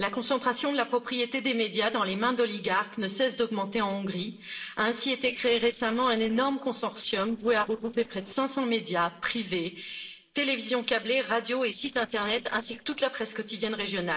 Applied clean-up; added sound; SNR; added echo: neural separator model SepFormer DNS4.